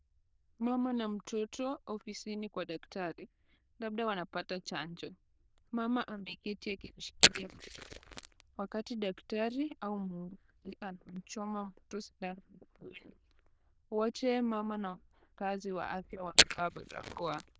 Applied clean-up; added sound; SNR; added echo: neural diffusion model UNIVERSE++.